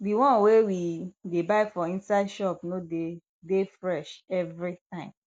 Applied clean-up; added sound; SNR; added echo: none; none; none; none.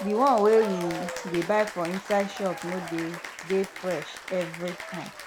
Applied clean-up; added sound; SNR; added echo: none; Applause / Cheering; 10 dB; none.